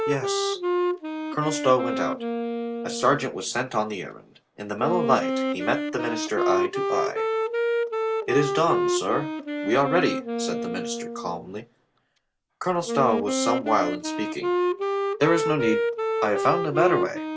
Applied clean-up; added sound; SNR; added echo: none; Wind instrument, woodwind instrument; 1 dB; none.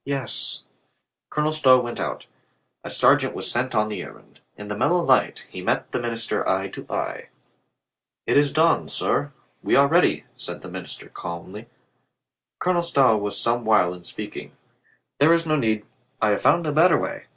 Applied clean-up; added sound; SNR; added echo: none; none; none; none.